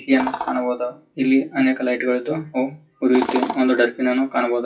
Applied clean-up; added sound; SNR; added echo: classical method WPE with log-MMSE.